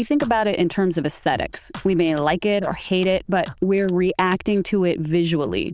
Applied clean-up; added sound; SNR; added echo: neural diffusion model UNIVERSE++.